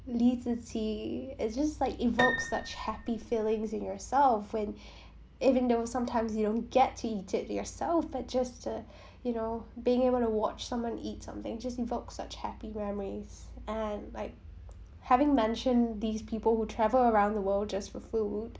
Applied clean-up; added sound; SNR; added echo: none; Piano; 6 dB; none.